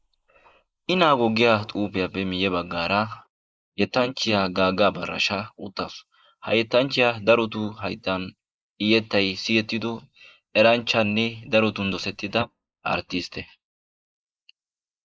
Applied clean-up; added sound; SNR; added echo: neural mask model Resemble Enhance denoiser.